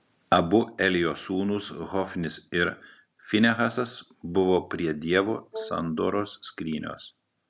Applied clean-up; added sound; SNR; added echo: none; Wind instrument, woodwind instrument; 12 dB; none.